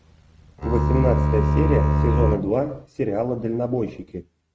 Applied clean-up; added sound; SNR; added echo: neural mask model RNNoise.